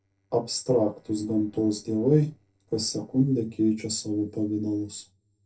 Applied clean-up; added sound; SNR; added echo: neural separator model SepFormer DNS4.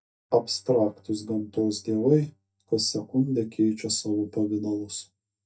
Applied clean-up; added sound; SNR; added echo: neural mask model DeepFilterNet 3.